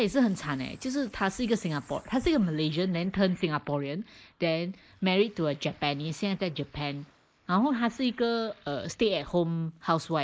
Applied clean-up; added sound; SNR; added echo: neural mask model Resemble Enhance denoiser.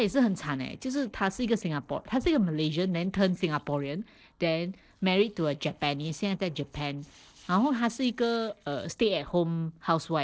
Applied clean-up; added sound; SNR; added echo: neural separator model SepFormer DNS4.